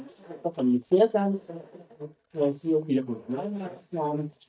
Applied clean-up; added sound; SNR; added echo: neural mask model DeepFilterNet 3.